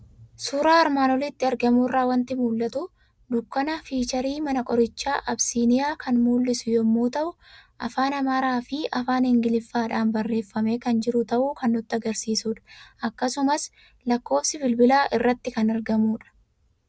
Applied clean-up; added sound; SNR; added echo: none; none; none; none.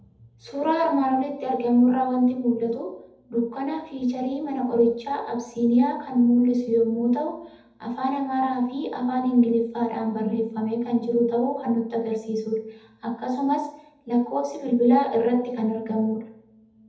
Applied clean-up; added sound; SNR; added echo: none; none; none; reverberation time 0.7 s.